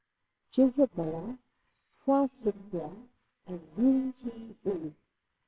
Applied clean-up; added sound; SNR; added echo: neural separator model SepFormer WHAMR!.